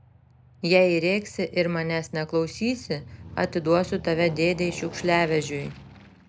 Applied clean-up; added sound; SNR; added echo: none; Aircraft; 18 dB; none.